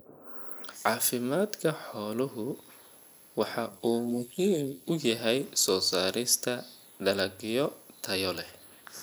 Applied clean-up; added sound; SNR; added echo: neural mask model Resemble Enhance denoiser.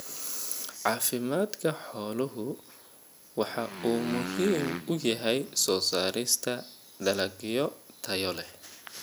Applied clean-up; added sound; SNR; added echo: none; Motorcycle; 8 dB; none.